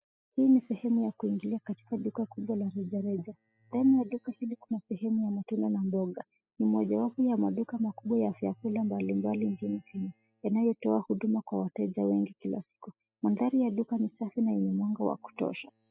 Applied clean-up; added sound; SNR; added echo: classical method spectral subtraction.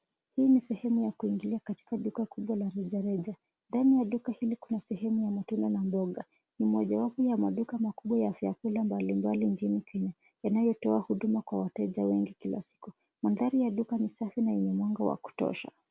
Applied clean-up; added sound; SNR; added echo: none; none; none; none.